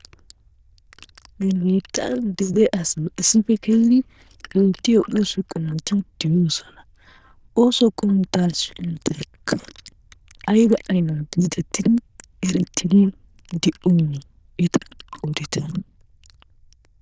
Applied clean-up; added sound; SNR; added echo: neural diffusion model UNIVERSE++.